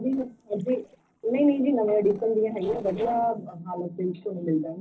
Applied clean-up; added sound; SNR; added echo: neural separator model SepFormer DNS4.